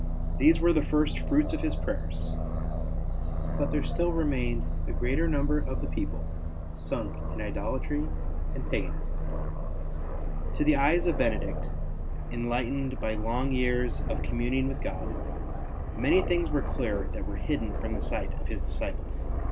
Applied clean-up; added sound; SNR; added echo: none; Aircraft; -2 dB; none.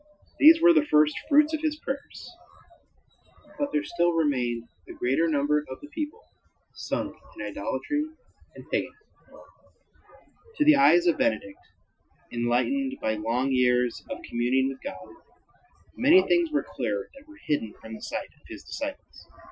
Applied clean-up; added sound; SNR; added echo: classical method Wiener filter.